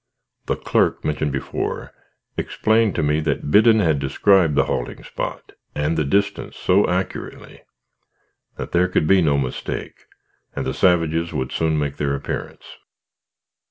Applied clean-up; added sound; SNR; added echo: none; none; none; none.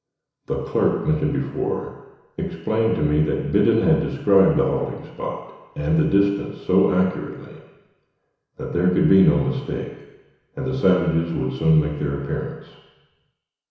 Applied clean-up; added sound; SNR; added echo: none; none; none; reverberation time 1.0 s.